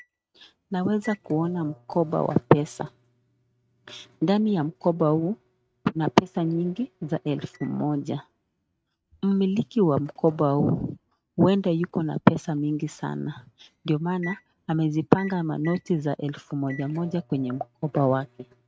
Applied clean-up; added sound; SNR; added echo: neural mask model RNNoise.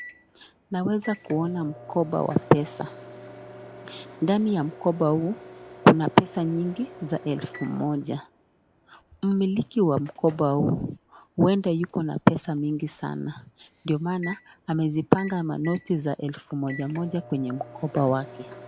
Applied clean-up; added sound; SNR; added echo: none; Microwave oven; 19 dB; none.